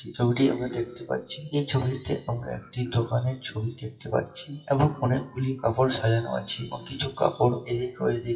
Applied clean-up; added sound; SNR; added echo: classical method WPE with log-MMSE.